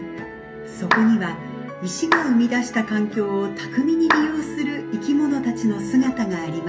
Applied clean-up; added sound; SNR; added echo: none; Clapping; 3 dB; reverberation time 0.3 s.